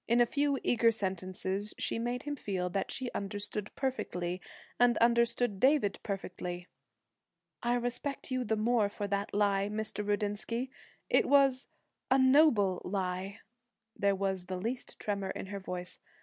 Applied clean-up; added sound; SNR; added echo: none; none; none; none.